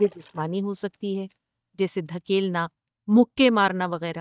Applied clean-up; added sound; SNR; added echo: neural mask model DeepFilterNet 3.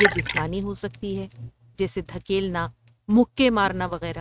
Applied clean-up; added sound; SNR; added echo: neural mask model RNNoise.